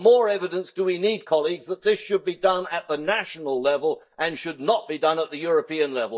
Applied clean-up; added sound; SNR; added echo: neural mask model DeepFilterNet 3.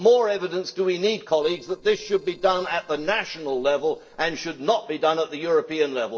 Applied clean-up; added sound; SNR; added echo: neural separator model SepFormer DNS4.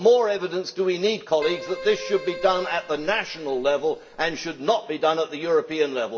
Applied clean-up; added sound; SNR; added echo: none; Keyboard (musical); 14 dB; reverberation time 0.6 s.